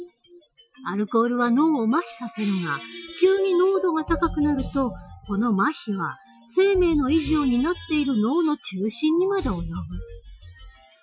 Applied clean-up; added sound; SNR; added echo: classical method Wiener filter.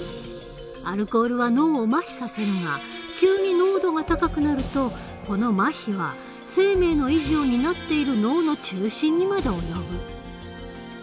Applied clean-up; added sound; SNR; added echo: none; Squeak; 19 dB; none.